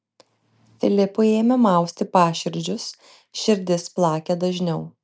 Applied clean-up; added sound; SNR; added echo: none; none; none; none.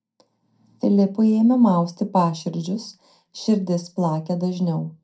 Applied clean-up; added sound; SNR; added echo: none; none; none; reverberation time 0.2 s.